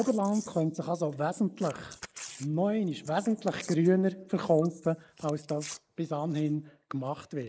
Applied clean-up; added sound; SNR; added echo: neural mask model Resemble Enhance denoiser.